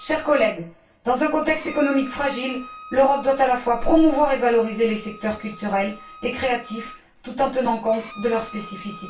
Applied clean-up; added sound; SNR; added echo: none; Bowed string instrument; 20 dB; reverberation time 0.2 s.